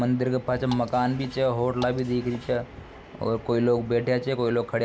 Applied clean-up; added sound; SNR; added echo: none; Drip / Water; 18 dB; none.